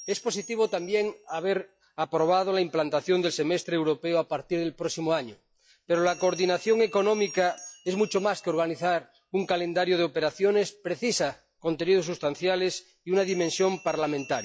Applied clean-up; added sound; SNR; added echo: classical method log-MMSE.